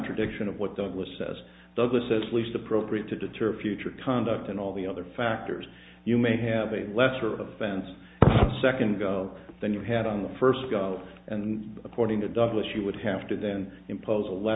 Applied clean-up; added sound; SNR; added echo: none; none; none; none.